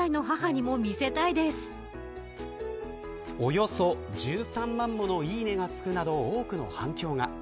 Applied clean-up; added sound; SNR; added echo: none; none; none; none.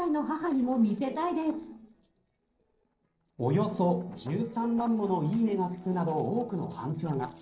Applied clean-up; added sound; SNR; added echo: neural separator model SepFormer DNS4.